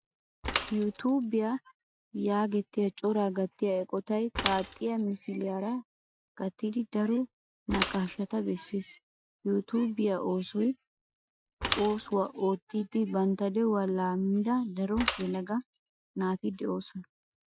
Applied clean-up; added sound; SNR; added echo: classical method Wiener filter.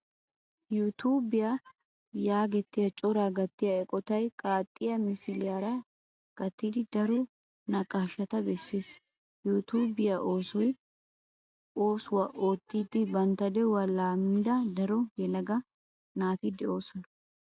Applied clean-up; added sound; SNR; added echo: none; none; none; none.